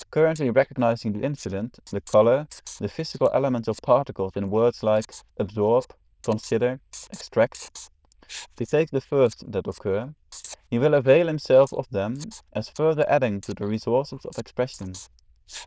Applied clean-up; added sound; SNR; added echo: neural diffusion model UNIVERSE++.